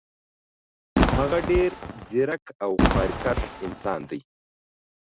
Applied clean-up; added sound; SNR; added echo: none; Fireworks; -3 dB; none.